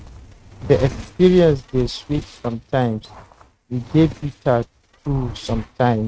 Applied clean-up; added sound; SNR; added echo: neural mask model RNNoise.